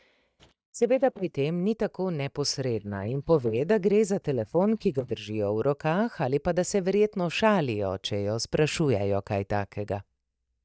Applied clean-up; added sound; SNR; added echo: neural mask model DeepFilterNet 3.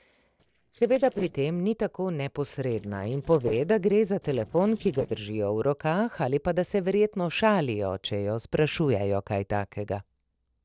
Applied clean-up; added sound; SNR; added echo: neural separator model SepFormer DNS4.